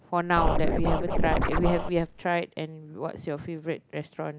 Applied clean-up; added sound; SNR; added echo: none; Scratching (performance technique); -4 dB; none.